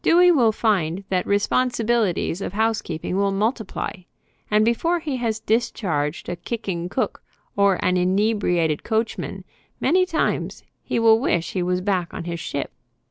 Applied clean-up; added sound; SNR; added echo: none; none; none; none.